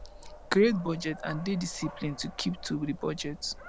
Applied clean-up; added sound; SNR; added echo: none; Dog; 14 dB; none.